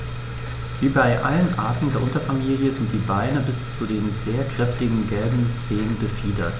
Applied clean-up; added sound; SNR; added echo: none; none; none; none.